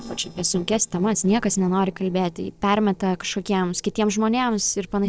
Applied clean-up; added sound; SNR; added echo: neural separator model SepFormer DNS4.